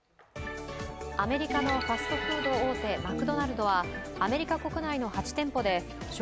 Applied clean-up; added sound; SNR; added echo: none; Bowed string instrument; 14 dB; none.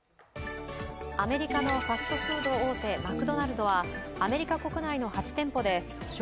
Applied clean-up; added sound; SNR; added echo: none; none; none; none.